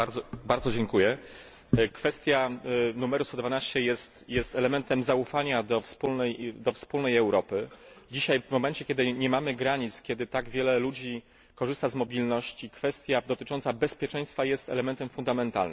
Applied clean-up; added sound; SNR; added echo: none; none; none; none.